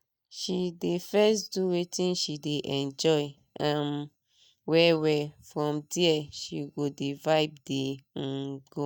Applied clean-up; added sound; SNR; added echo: neural mask model DeepFilterNet 3.